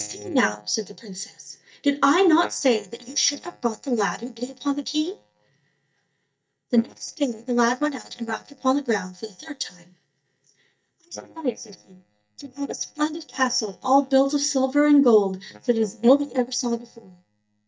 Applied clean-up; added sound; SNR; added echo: neural mask model DeepFilterNet 3.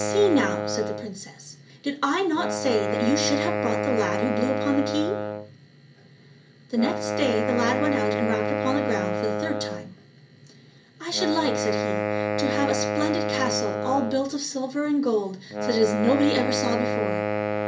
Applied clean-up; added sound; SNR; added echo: none; Wind instrument, woodwind instrument; 1 dB; reverberation time 0.3 s.